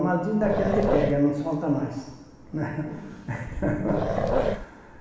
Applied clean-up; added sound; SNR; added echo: none; Growling; 0 dB; reverberation time 1.2 s.